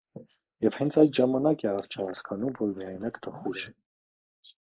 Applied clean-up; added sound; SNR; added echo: neural mask model Resemble Enhance denoiser.